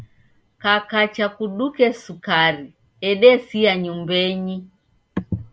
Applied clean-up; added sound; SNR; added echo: none; none; none; none.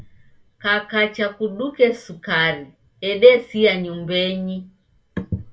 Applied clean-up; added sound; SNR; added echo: none; none; none; reverberation time 0.2 s.